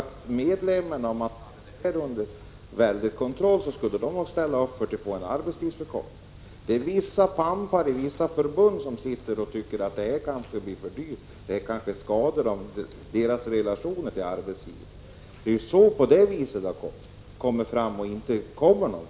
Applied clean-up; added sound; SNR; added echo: none; none; none; none.